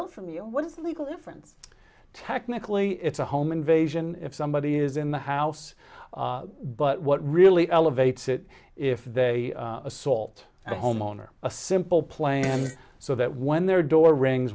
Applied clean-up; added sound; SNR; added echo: none; Fart; 15 dB; none.